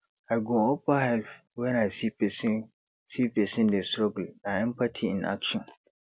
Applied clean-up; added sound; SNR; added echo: none; none; none; none.